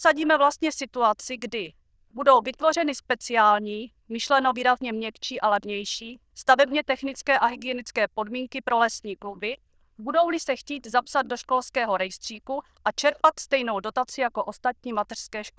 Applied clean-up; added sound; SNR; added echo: neural diffusion model UNIVERSE++.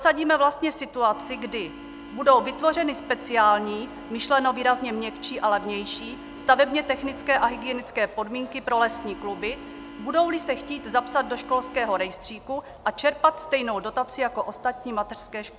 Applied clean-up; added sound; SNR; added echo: none; Organ; 15 dB; none.